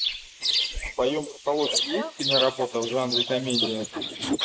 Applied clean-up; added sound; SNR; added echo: neural mask model Resemble Enhance denoiser.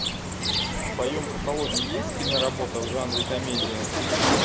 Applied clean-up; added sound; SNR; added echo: none; Cricket; -5 dB; none.